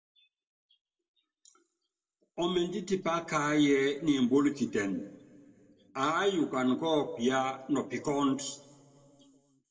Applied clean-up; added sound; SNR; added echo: none; none; none; reverberation time 1.2 s.